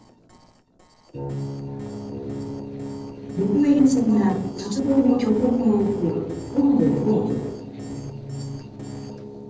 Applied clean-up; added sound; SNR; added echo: neural separator model SepFormer DNS4.